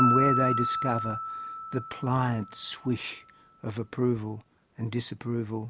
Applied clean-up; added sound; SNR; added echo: none; Piano; 3 dB; none.